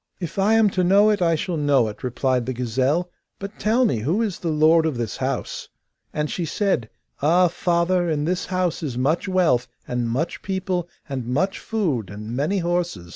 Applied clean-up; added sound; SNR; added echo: none; none; none; none.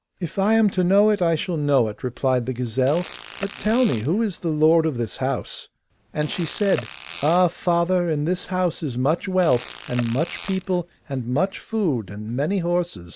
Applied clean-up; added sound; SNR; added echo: none; Fart; 15 dB; none.